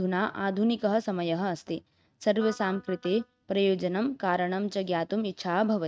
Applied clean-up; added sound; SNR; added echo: neural mask model RNNoise.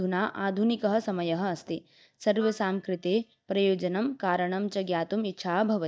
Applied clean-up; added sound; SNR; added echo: neural mask model DeepFilterNet 3.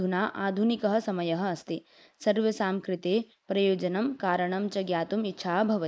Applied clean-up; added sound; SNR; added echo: neural mask model Resemble Enhance denoiser.